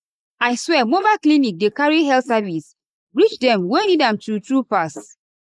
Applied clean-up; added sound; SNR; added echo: neural mask model Resemble Enhance denoiser.